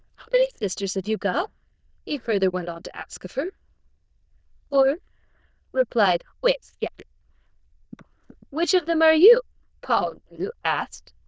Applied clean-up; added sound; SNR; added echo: neural diffusion model UNIVERSE++.